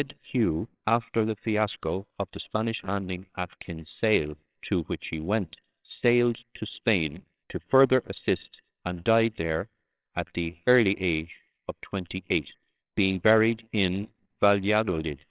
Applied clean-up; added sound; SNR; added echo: neural separator model SepFormer WHAMR!.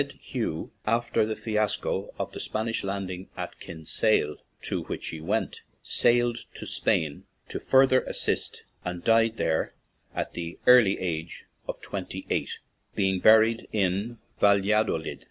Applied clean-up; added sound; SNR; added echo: none; none; none; none.